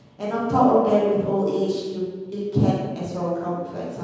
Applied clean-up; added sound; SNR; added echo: none; none; none; reverberation time 1.2 s.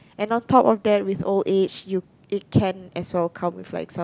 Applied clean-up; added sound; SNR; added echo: none; none; none; none.